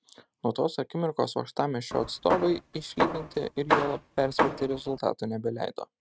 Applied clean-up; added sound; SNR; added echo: neural mask model RNNoise.